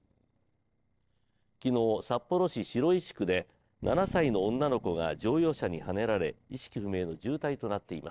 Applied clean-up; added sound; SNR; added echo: neural separator model SepFormer DNS4.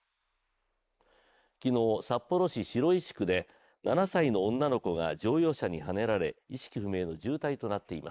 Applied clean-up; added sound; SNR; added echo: neural mask model Resemble Enhance denoiser.